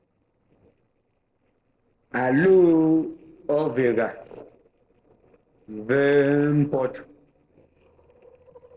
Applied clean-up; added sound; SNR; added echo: neural separator model SepFormer DNS4.